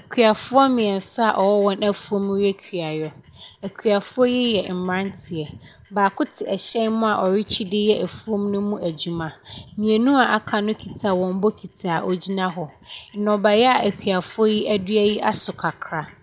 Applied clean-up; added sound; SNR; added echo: none; none; none; none.